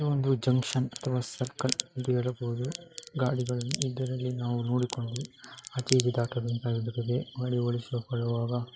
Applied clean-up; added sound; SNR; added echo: neural mask model RNNoise.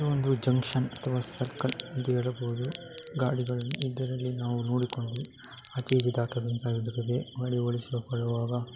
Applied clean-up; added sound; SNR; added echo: none; Crack; 10 dB; none.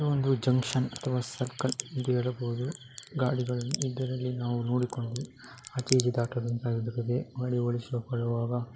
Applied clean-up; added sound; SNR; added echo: neural mask model Resemble Enhance denoiser.